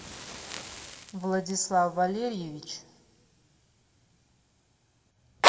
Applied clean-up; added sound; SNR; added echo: none; Fire; 1 dB; reverberation time 0.6 s.